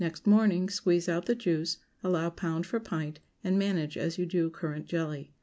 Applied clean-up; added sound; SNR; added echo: none; none; none; none.